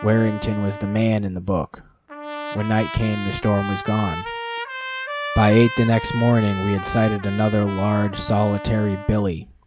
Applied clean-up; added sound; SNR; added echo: none; Trumpet; 11 dB; none.